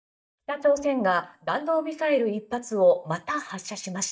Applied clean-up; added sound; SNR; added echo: neural mask model DeepFilterNet 3.